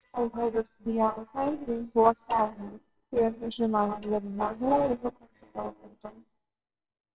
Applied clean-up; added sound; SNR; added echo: neural separator model SepFormer WHAMR!.